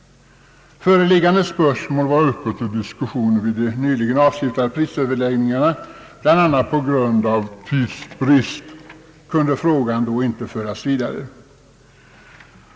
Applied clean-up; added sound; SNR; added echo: none; none; none; none.